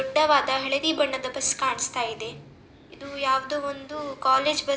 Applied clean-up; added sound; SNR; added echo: none; none; none; none.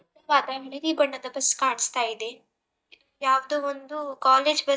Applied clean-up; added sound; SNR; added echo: neural mask model DeepFilterNet 3.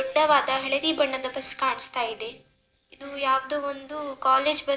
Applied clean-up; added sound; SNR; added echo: neural separator model SepFormer DNS4.